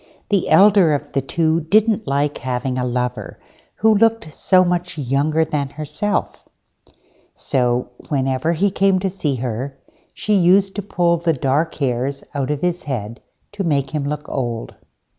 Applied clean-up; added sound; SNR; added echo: none; none; none; none.